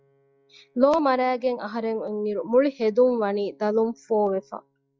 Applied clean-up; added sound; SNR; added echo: classical method log-MMSE.